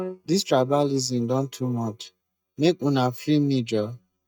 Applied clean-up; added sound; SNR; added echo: neural mask model DeepFilterNet 3.